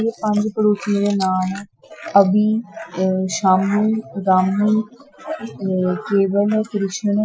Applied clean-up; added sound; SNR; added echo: classical method Wiener filter.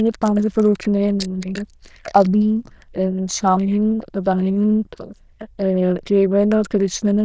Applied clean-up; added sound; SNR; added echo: neural diffusion model UNIVERSE++.